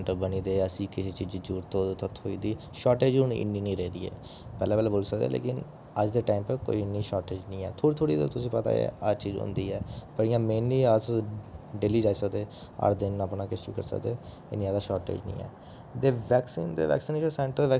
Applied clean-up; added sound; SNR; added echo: none; none; none; none.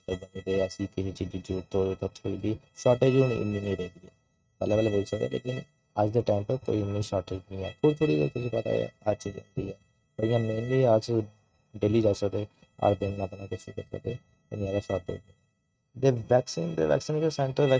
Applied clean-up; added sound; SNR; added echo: neural mask model RNNoise.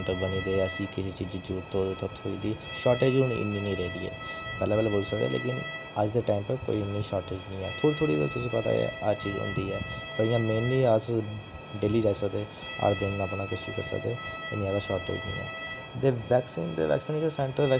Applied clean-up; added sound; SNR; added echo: none; Bowed string instrument; 11 dB; none.